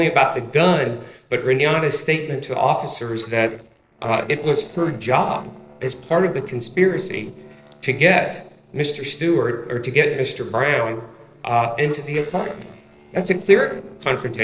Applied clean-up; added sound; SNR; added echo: neural separator model SepFormer DNS4.